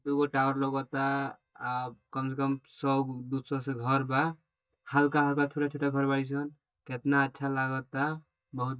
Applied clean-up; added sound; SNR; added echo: neural mask model DeepFilterNet 3.